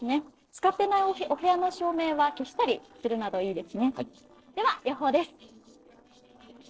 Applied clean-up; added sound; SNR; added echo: neural separator model SepFormer DNS4.